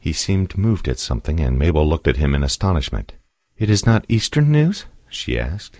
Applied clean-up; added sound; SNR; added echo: neural mask model Resemble Enhance denoiser.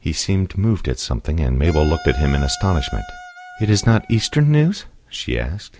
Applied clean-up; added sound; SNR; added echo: none; Wind instrument, woodwind instrument; 17 dB; none.